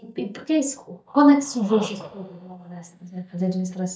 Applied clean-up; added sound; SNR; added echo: neural mask model DeepFilterNet 3.